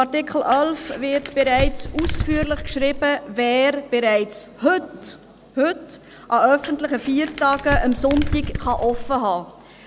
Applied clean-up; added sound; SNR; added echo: none; Crumpling, crinkling; 6 dB; none.